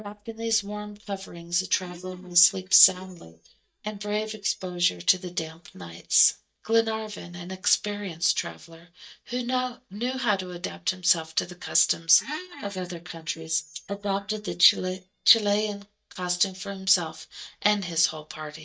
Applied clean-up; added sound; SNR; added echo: neural mask model DeepFilterNet 3.